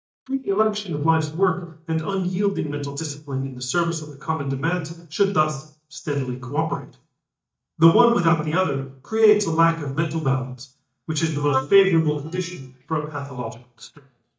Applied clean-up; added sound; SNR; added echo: neural mask model DeepFilterNet 3.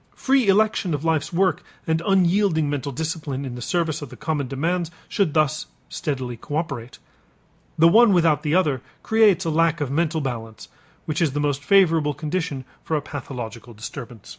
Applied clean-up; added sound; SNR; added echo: none; none; none; none.